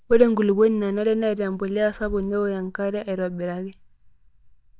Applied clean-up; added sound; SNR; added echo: neural mask model DeepFilterNet 3.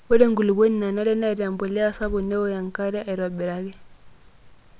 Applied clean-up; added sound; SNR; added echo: none; Slam; 16 dB; none.